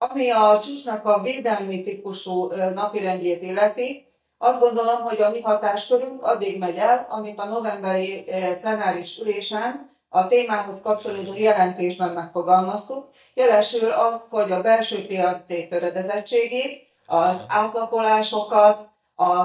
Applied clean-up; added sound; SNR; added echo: neural mask model DeepFilterNet 3.